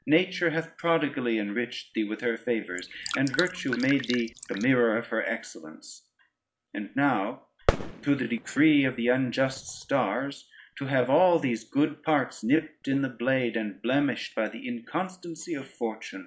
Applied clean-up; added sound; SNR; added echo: none; Fireworks + Drip; 7 dB; none.